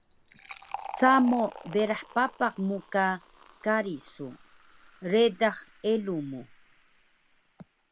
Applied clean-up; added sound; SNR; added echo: none; Fill (with liquid); 16 dB; none.